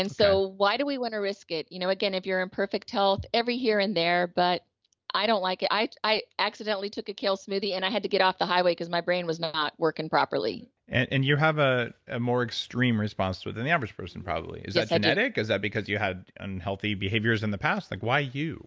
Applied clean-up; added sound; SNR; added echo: none; none; none; none.